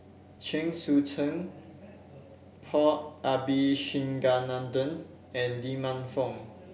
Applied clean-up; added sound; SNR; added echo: none; none; none; none.